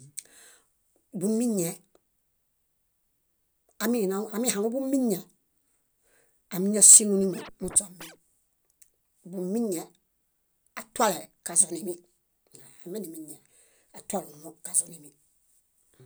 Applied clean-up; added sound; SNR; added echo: none; Scratching (performance technique); 19 dB; none.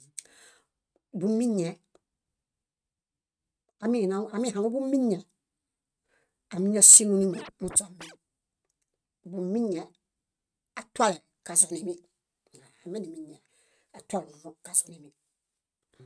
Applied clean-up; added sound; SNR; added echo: neural mask model RNNoise.